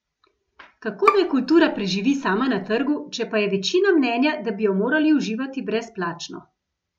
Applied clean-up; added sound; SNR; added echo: none; Bowed string instrument; 7 dB; none.